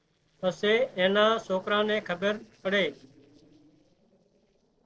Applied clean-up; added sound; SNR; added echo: neural separator model SepFormer DNS4.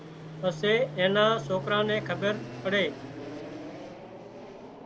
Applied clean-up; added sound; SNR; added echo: none; Fixed-wing aircraft, airplane; 10 dB; none.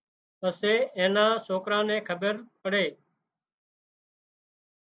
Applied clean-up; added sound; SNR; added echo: none; none; none; none.